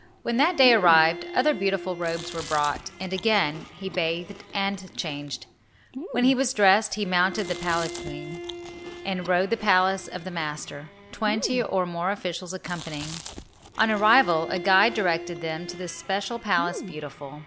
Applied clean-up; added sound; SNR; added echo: none; Bowed string instrument + Chewing, mastication; 13 dB; none.